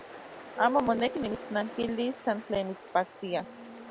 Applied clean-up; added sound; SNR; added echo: none; Ocean; 11 dB; none.